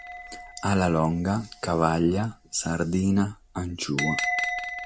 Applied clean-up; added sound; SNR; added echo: none; Bell; 9 dB; none.